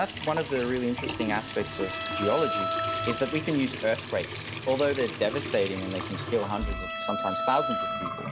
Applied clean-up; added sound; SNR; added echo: none; Trickle, dribble / Sink (filling or washing) / Water tap, faucet + Bowed string instrument; 3 dB; none.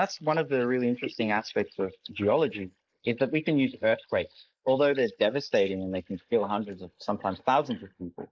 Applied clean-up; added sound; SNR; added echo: neural mask model Resemble Enhance denoiser.